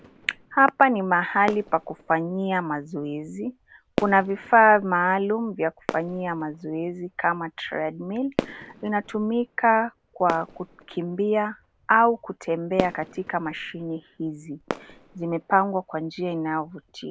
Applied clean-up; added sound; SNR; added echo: none; Fireworks; 14 dB; none.